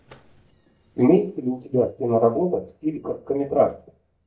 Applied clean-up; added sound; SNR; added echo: neural mask model DeepFilterNet 3.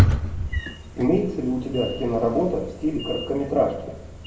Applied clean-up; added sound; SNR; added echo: none; Sliding door / Train; 17 dB; reverberation time 0.6 s.